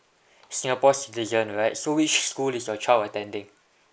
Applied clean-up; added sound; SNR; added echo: none; none; none; none.